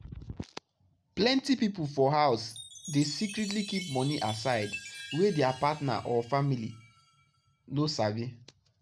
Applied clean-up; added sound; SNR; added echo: none; Chime; 16 dB; none.